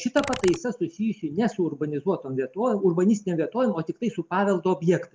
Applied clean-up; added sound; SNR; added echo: none; Computer keyboard; 15 dB; none.